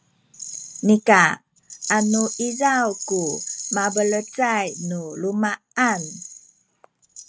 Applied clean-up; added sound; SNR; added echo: none; Rattle; 11 dB; none.